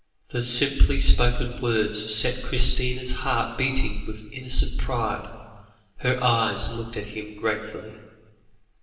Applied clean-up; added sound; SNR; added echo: none; none; none; reverberation time 1.3 s.